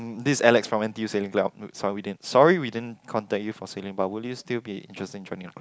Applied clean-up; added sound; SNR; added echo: none; none; none; none.